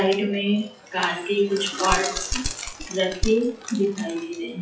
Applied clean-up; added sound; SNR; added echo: classical method WPE with log-MMSE.